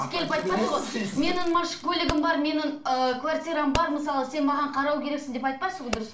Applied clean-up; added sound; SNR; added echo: none; Fireworks; 15 dB; reverberation time 0.4 s.